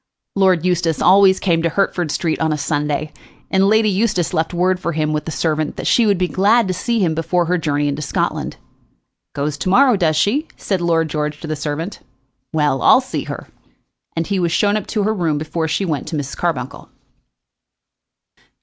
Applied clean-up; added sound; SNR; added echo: none; none; none; none.